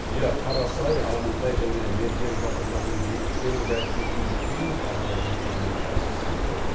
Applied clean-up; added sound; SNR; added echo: none; Bird; -3 dB; reverberation time 0.6 s.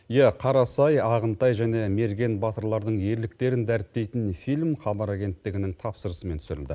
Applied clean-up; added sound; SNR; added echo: none; none; none; none.